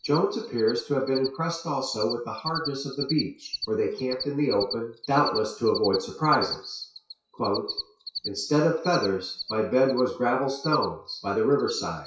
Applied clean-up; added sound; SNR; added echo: classical method WPE with log-MMSE.